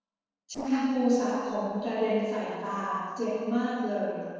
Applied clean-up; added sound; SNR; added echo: neural separator model SepFormer DNS4.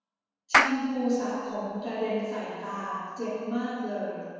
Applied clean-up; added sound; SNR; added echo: none; Clapping; -3 dB; reverberation time 1.9 s.